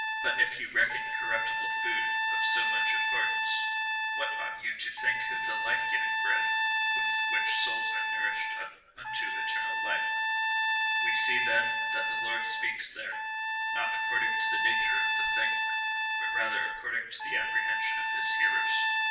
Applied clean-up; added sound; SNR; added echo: none; Trumpet; -4 dB; reverberation time 0.8 s.